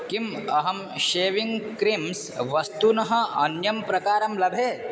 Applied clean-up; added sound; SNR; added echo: none; none; none; none.